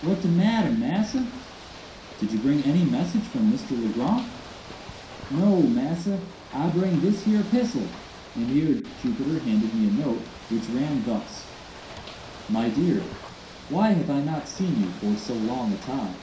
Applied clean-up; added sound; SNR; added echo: none; Ocean / Boat, Water vehicle; 16 dB; reverberation time 0.5 s.